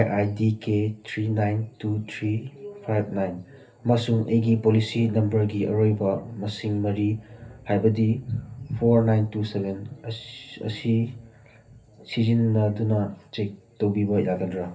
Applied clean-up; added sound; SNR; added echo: none; none; none; reverberation time 0.3 s.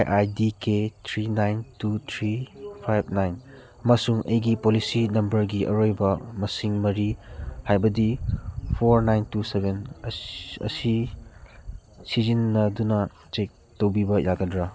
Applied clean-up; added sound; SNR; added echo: none; none; none; none.